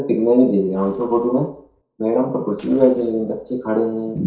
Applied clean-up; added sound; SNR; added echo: neural separator model SepFormer DNS4.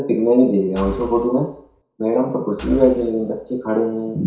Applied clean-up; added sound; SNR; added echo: none; Engine / Car; 15 dB; reverberation time 0.6 s.